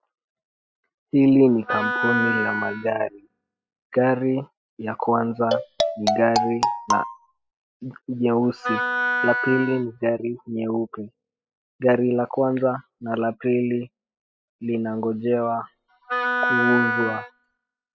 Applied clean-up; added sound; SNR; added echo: classical method spectral subtraction.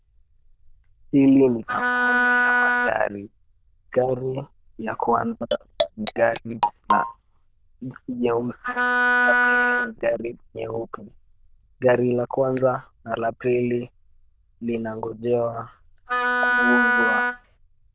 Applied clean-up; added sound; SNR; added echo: neural diffusion model UNIVERSE++.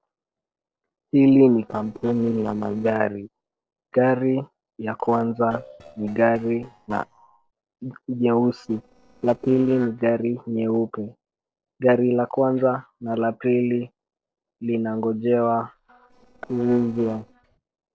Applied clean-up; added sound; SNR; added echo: neural separator model SepFormer DNS4.